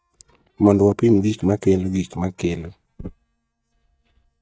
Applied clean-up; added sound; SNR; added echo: neural mask model DeepFilterNet 3.